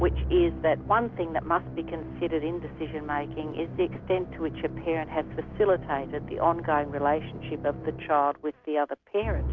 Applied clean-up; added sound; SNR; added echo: none; Musical instrument; 8 dB; none.